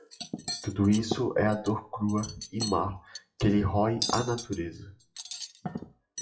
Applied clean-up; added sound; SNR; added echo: classical method WPE with log-MMSE.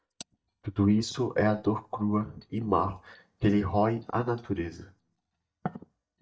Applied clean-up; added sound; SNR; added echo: neural mask model DeepFilterNet 3.